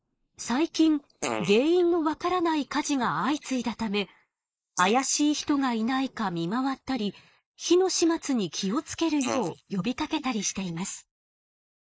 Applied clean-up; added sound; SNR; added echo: neural mask model Resemble Enhance denoiser.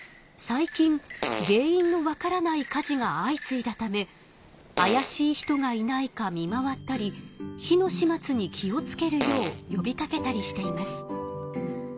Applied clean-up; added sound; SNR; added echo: none; Fart; 6 dB; none.